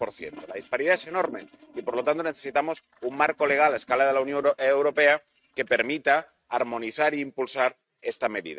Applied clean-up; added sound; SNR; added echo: neural mask model RNNoise.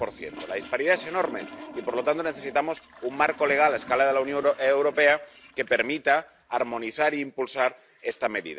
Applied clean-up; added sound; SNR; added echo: none; Toilet flush; 20 dB; none.